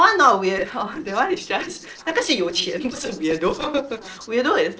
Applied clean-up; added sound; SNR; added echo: neural separator model SepFormer DNS4.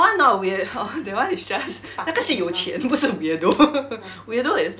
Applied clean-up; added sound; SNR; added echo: none; none; none; none.